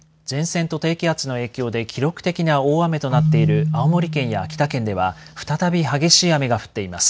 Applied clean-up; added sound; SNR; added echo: none; Keyboard (musical); 6 dB; none.